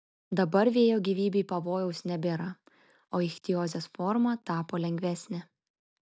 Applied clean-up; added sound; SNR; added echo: none; none; none; none.